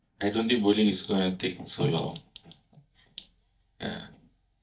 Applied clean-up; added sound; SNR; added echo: neural mask model DeepFilterNet 3.